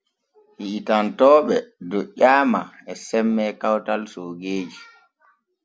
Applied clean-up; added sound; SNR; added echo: none; none; none; none.